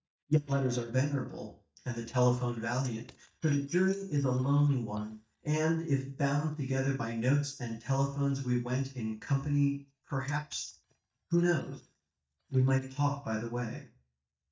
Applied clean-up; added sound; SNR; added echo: neural mask model DeepFilterNet 3.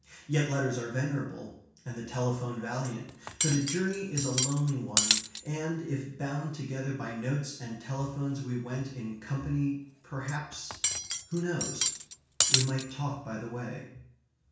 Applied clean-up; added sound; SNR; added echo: none; Cutlery, silverware; 0 dB; reverberation time 0.6 s.